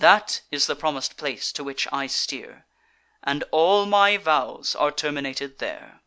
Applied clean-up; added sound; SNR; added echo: none; none; none; none.